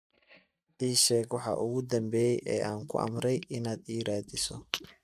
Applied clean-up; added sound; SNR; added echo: neural mask model DeepFilterNet 3.